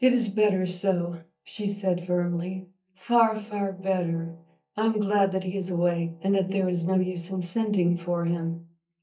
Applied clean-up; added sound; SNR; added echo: neural mask model DeepFilterNet 3.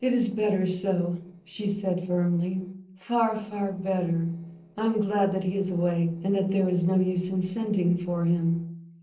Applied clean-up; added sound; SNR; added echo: neural separator model SepFormer DNS4.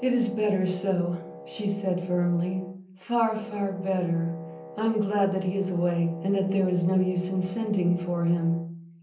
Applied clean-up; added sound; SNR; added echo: none; Wind instrument, woodwind instrument; 17 dB; reverberation time 0.6 s.